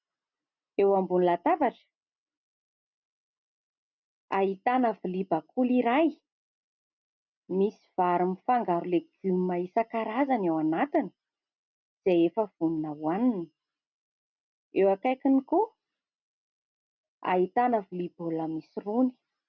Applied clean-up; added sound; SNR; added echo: none; none; none; none.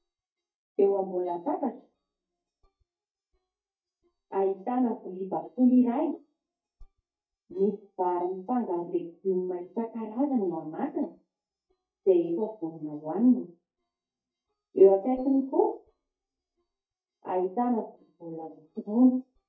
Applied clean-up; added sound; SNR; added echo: neural mask model DeepFilterNet 3.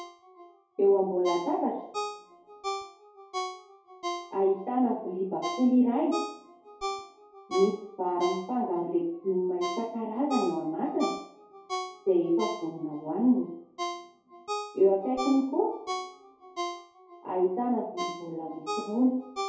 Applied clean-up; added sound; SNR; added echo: none; Ringtone; 9 dB; reverberation time 2.2 s.